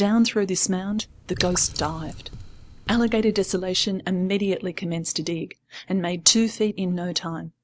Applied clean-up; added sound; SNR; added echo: none; Drip / Water; 12 dB; none.